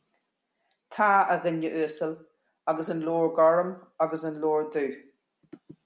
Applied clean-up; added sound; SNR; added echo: none; none; none; none.